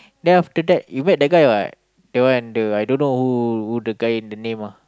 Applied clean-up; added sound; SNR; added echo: none; none; none; none.